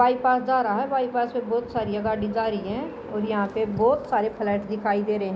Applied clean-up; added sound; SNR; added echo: none; none; none; none.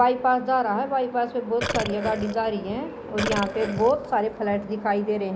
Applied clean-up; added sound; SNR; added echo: none; Burping, eructation; 7 dB; none.